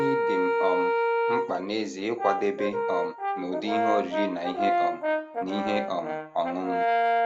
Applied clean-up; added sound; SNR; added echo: none; Brass instrument; -4 dB; none.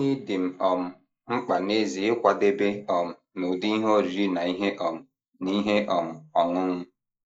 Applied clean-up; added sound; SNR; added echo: neural mask model Resemble Enhance denoiser.